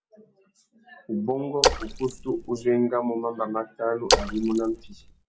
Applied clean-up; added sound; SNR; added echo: none; Splash, splatter; -1 dB; none.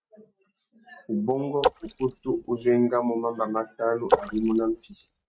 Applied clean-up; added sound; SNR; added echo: neural mask model RNNoise.